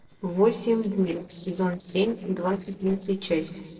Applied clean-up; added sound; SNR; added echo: neural separator model SepFormer DNS4.